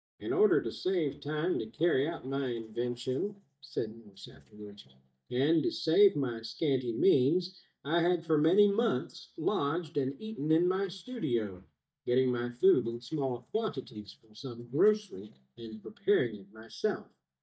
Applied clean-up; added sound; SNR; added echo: neural mask model DeepFilterNet 3.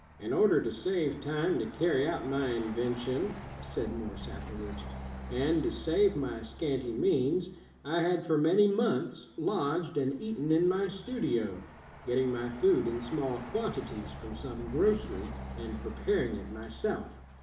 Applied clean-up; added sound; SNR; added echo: none; Truck; 13 dB; reverberation time 0.7 s.